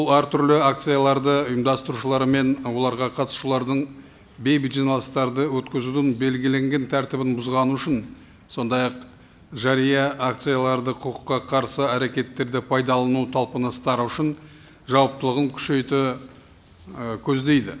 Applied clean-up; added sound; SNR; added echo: none; none; none; none.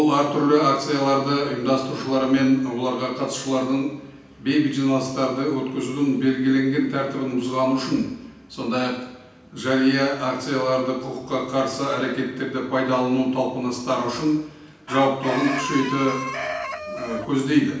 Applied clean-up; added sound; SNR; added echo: none; Chicken, rooster; 8 dB; reverberation time 0.9 s.